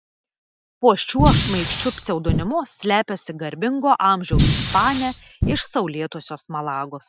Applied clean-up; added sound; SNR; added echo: none; Fire; -2 dB; none.